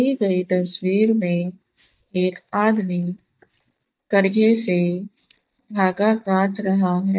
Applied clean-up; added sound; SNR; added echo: neural mask model DeepFilterNet 3.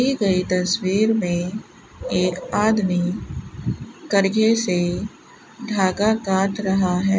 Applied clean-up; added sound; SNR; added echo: none; none; none; none.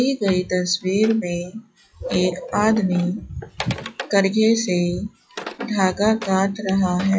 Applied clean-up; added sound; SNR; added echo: classical method log-MMSE.